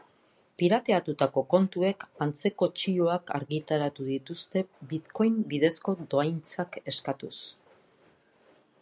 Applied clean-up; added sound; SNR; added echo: none; none; none; none.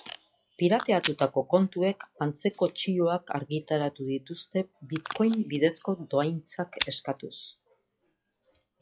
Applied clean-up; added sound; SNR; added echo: classical method log-MMSE.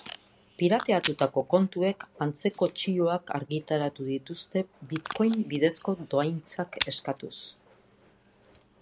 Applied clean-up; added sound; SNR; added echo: none; Packing tape, duct tape / Tearing; 15 dB; none.